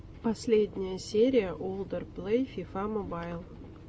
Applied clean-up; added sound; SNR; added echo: none; none; none; none.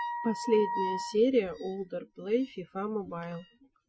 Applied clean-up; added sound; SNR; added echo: classical method Wiener filter.